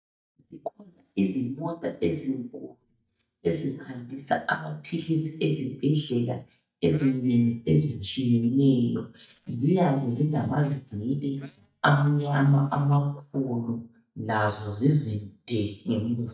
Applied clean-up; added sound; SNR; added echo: neural mask model DeepFilterNet 3.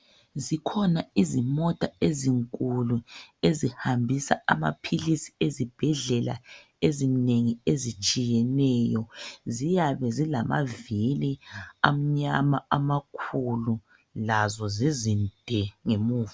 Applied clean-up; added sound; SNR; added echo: none; none; none; none.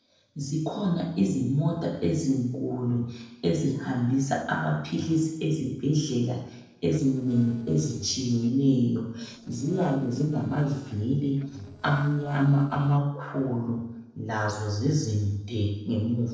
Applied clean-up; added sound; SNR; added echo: neural separator model SepFormer DNS4.